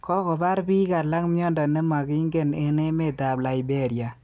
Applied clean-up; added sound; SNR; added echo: none; none; none; none.